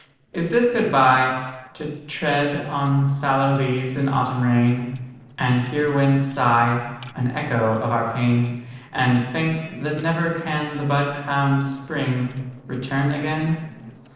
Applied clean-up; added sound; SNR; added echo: neural separator model SepFormer DNS4.